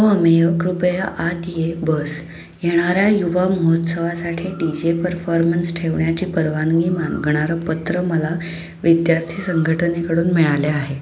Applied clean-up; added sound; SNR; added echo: none; none; none; none.